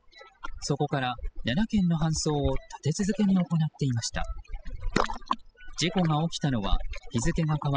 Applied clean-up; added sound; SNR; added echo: classical method spectral subtraction.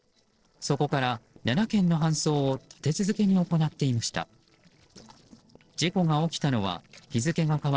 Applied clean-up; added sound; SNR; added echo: neural separator model SepFormer DNS4.